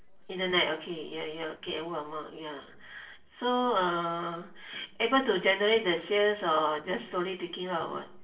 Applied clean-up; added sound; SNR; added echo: neural separator model SepFormer DNS4.